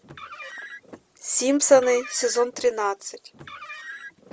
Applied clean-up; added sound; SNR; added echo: none; Car; 17 dB; none.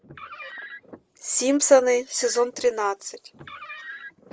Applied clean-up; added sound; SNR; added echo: neural mask model Resemble Enhance denoiser.